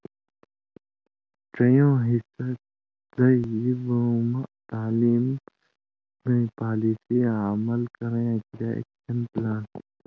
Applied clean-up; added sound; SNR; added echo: none; none; none; none.